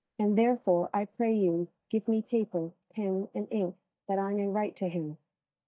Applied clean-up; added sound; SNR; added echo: neural mask model DeepFilterNet 3.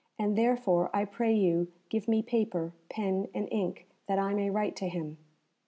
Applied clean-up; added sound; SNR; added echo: none; none; none; none.